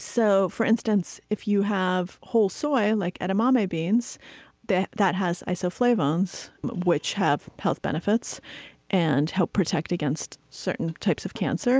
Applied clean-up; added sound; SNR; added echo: none; none; none; none.